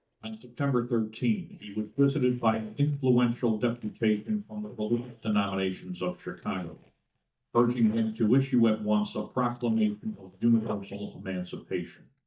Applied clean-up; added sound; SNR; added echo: neural mask model DeepFilterNet 3.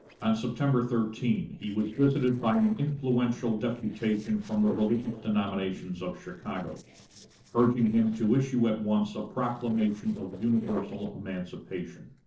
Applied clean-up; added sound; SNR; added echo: neural separator model SepFormer DNS4.